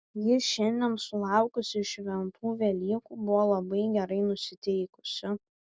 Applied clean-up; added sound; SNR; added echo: none; none; none; none.